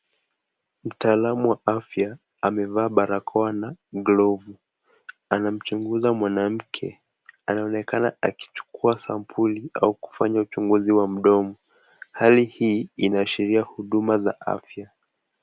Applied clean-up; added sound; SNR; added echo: none; none; none; none.